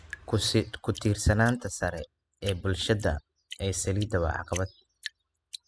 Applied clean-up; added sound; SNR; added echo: classical method spectral subtraction.